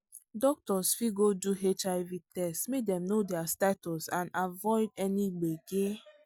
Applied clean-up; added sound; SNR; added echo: none; none; none; none.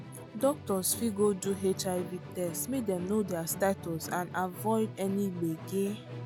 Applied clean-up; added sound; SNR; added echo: none; Musical instrument; 12 dB; none.